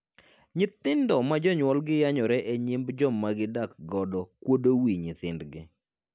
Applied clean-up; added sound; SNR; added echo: none; none; none; none.